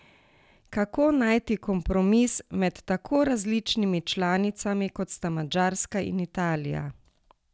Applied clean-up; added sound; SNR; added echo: none; none; none; none.